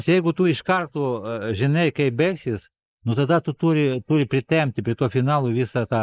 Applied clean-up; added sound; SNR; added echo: neural mask model Resemble Enhance denoiser.